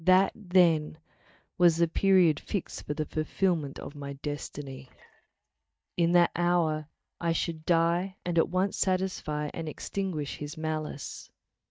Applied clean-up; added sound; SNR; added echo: neural mask model DeepFilterNet 3.